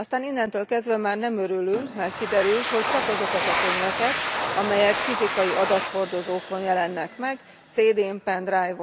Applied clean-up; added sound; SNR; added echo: none; Domestic sounds, home sounds; 5 dB; none.